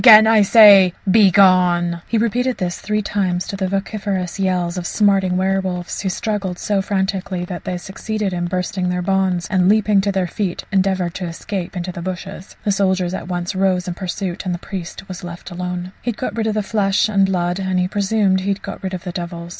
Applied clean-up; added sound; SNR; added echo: none; none; none; none.